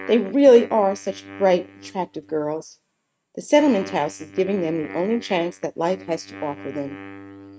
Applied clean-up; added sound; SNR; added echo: neural mask model RNNoise.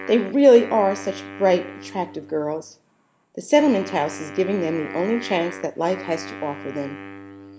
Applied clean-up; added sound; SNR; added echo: none; Wind instrument, woodwind instrument; 15 dB; none.